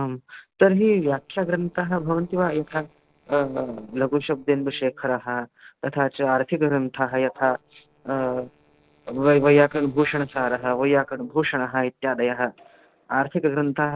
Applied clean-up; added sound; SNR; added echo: neural separator model SepFormer DNS4.